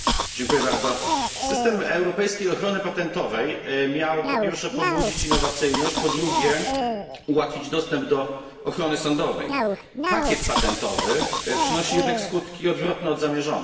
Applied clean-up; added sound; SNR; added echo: none; Cough; 2 dB; reverberation time 1.4 s.